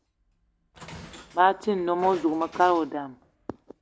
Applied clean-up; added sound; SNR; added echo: none; Train; 19 dB; none.